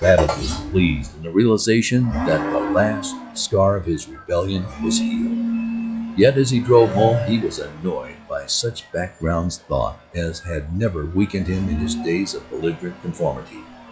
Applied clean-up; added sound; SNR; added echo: classical method log-MMSE.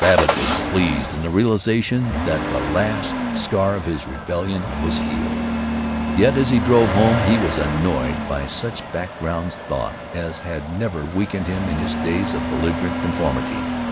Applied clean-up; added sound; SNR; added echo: none; Engine starting / Accelerating, revving, vroom / Motor vehicle (road); 3 dB; none.